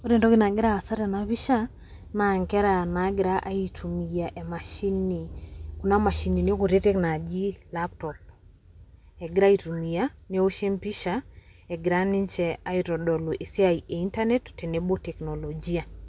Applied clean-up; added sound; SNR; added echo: none; none; none; none.